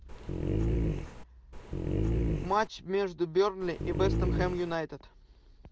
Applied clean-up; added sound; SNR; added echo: none; Dog; -3 dB; none.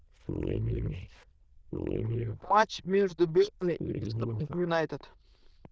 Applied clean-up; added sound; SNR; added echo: neural diffusion model UNIVERSE++.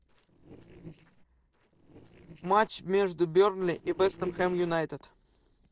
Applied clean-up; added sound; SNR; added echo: neural separator model SepFormer DNS4.